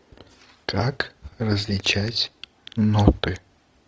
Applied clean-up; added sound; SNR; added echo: none; none; none; none.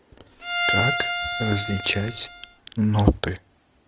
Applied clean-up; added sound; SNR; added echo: none; Bowed string instrument; 2 dB; none.